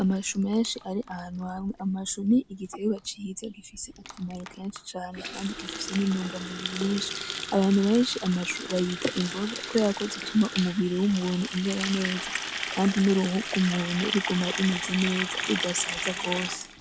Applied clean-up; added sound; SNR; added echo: none; Water tap, faucet; 8 dB; none.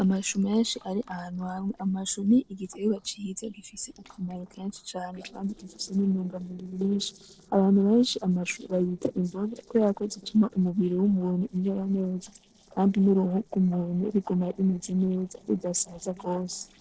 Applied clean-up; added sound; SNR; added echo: neural separator model SepFormer DNS4.